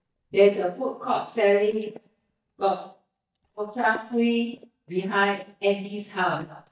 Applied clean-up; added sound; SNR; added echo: neural mask model DeepFilterNet 3.